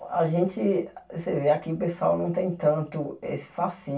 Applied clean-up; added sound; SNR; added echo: none; none; none; reverberation time 0.2 s.